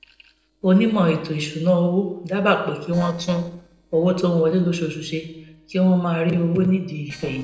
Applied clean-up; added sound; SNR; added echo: neural separator model SepFormer DNS4.